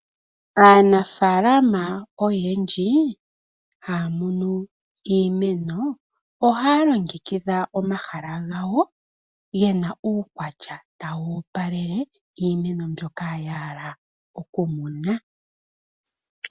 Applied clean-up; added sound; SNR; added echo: none; none; none; none.